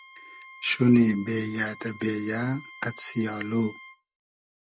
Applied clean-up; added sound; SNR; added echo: none; Wind instrument, woodwind instrument; 20 dB; none.